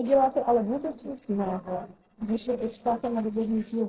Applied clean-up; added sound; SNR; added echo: neural separator model SepFormer DNS4.